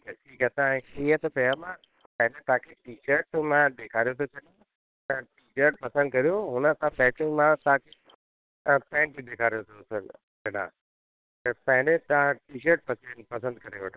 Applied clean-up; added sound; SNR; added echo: neural separator model SepFormer WHAM!.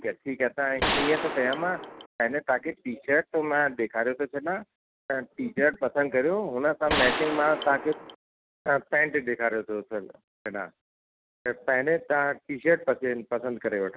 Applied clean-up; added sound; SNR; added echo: none; Gunshot, gunfire; 3 dB; none.